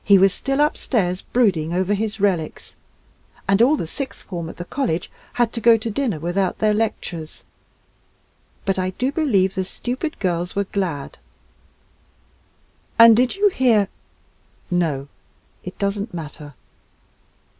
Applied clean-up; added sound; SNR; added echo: none; none; none; none.